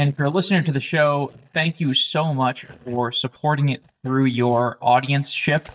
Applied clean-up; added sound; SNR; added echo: neural mask model DeepFilterNet 3.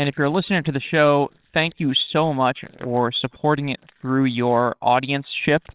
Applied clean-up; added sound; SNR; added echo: neural separator model SepFormer WHAMR!.